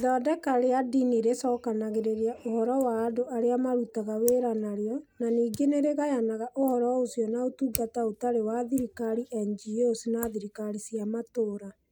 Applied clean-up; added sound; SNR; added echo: neural mask model Resemble Enhance denoiser.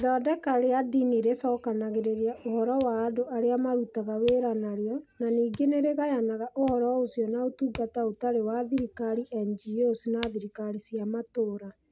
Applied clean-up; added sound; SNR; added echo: none; Hands; 19 dB; none.